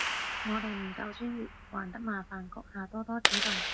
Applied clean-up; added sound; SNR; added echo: none; Clapping; -3 dB; none.